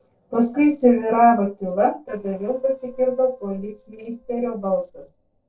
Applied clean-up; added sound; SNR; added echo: neural separator model SepFormer DNS4.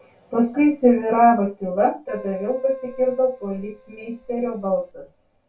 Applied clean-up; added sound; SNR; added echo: none; Keyboard (musical); 20 dB; reverberation time 0.2 s.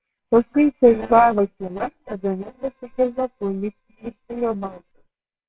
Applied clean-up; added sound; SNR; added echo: neural separator model SepFormer WHAMR!.